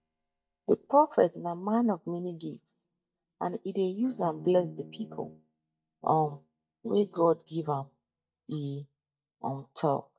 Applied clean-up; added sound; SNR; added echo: neural mask model DeepFilterNet 3.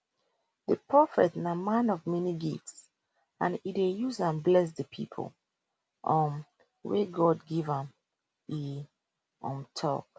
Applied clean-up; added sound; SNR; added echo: none; none; none; none.